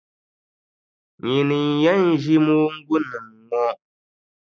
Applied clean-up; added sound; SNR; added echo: neural mask model Resemble Enhance denoiser.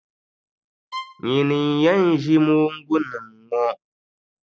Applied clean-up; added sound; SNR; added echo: none; Bowed string instrument; 17 dB; none.